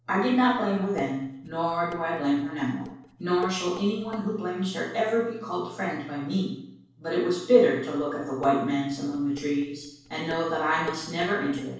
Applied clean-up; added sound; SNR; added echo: neural separator model SepFormer DNS4.